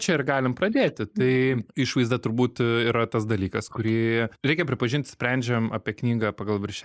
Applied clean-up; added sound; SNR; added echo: neural mask model Resemble Enhance denoiser.